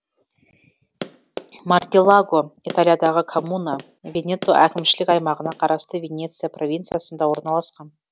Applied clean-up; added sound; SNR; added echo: none; Run; 15 dB; none.